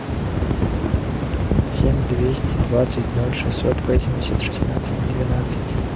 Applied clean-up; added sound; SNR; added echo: none; none; none; none.